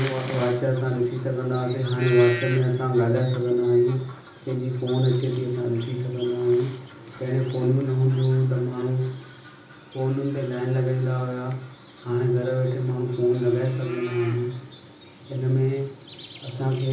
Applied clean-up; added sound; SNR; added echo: none; Bird vocalization, bird call, bird song; 16 dB; reverberation time 0.6 s.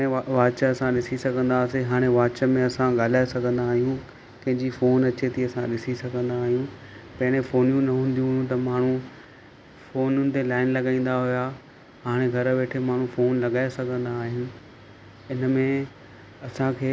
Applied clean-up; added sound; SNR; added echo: none; none; none; none.